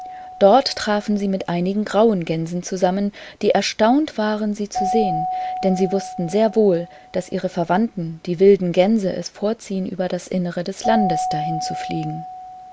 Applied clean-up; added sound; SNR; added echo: none; Keyboard (musical); 10 dB; none.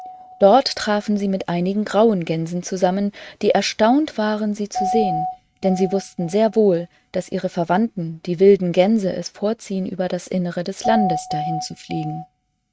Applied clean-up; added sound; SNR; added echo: neural mask model RNNoise.